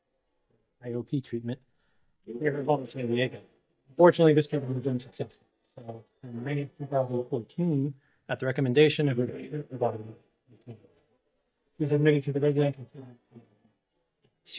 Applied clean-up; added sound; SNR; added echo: neural mask model DeepFilterNet 3.